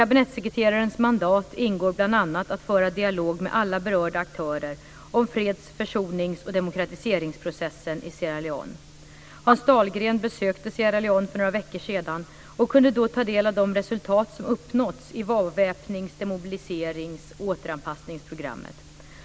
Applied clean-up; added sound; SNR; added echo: none; none; none; none.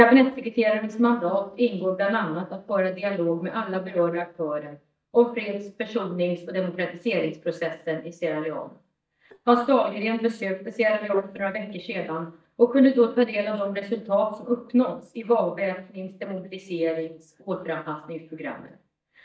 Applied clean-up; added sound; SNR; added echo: neural mask model DeepFilterNet 3.